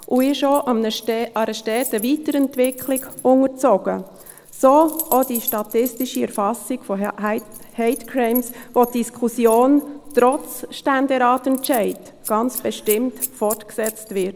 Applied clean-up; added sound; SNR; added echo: none; Keys jangling; 13 dB; none.